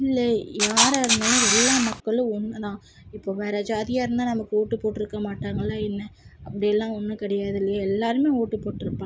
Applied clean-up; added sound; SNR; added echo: none; Camera; -4 dB; none.